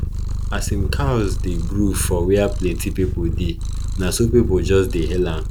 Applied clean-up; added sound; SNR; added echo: none; Purr; 1 dB; none.